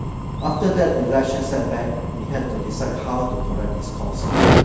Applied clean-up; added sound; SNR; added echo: none; Fire; -2 dB; reverberation time 1.2 s.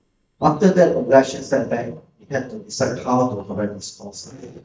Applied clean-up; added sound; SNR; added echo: neural mask model DeepFilterNet 3.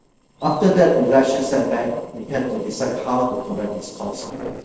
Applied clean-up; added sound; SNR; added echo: neural separator model SepFormer DNS4.